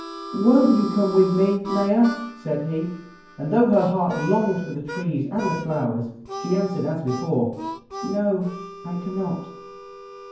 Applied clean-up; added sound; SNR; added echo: none; Harmonica; 13 dB; reverberation time 0.9 s.